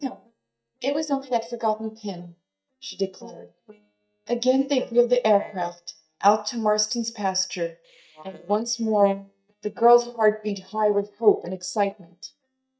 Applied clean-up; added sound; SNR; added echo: neural mask model DeepFilterNet 3.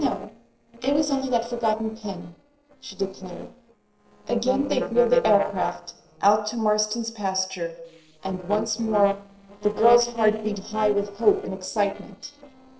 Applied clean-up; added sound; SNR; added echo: neural separator model SepFormer DNS4.